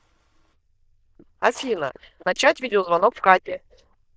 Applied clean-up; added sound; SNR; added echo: neural diffusion model UNIVERSE++.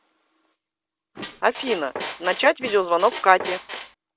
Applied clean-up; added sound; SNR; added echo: none; Squeak; 10 dB; none.